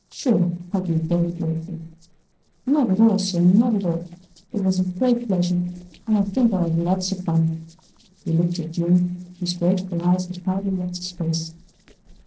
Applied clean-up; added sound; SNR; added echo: neural separator model SepFormer DNS4.